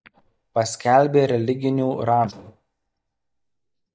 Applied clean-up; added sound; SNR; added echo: neural mask model DeepFilterNet 3.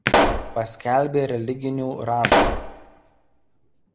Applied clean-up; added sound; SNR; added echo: none; Explosion; -3 dB; none.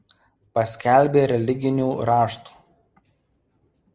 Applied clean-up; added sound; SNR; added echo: none; none; none; none.